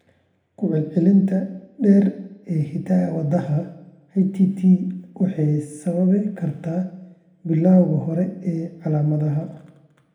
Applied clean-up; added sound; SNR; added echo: none; none; none; reverberation time 0.7 s.